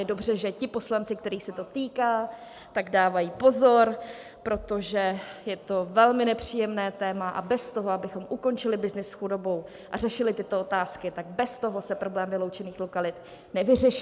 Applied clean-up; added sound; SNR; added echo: none; none; none; none.